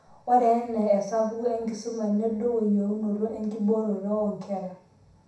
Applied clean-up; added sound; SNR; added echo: none; none; none; reverberation time 0.7 s.